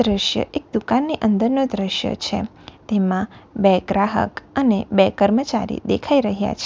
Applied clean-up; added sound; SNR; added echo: none; none; none; none.